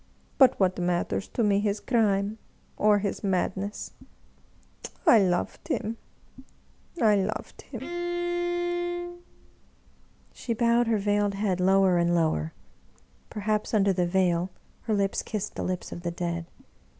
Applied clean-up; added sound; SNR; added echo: none; Bowed string instrument; 3 dB; none.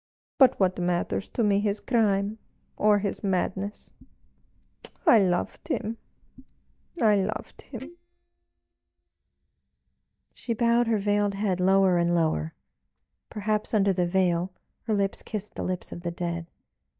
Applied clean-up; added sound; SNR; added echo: neural mask model DeepFilterNet 3.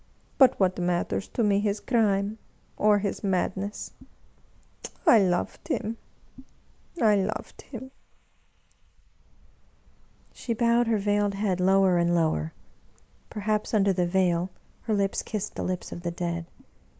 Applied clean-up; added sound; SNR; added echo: neural mask model Resemble Enhance denoiser.